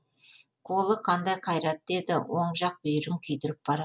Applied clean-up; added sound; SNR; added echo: none; none; none; none.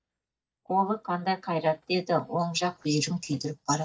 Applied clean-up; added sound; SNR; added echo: neural mask model DeepFilterNet 3.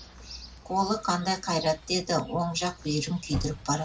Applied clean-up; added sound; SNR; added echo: none; Chirp, tweet; 12 dB; reverberation time 0.4 s.